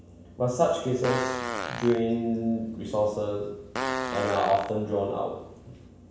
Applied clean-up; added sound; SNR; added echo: none; Fart; 7 dB; reverberation time 0.7 s.